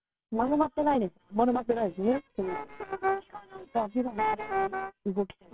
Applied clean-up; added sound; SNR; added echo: neural separator model SepFormer WHAMR!.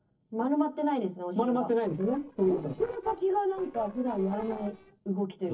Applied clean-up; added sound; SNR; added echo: neural separator model SepFormer DNS4.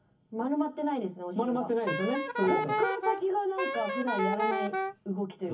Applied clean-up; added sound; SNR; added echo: none; Wind instrument, woodwind instrument; 1 dB; reverberation time 0.3 s.